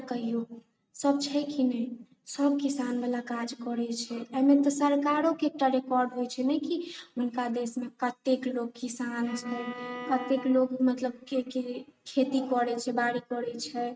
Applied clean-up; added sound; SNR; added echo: neural mask model RNNoise.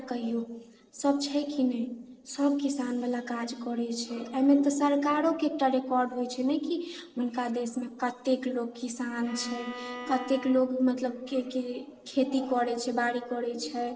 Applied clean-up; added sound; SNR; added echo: neural separator model SepFormer DNS4.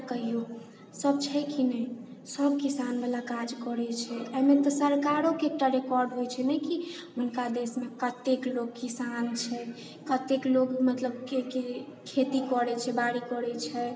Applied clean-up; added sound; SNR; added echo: none; none; none; none.